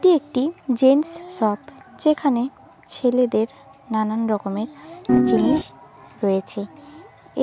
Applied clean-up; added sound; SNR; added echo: none; Piano; -4 dB; none.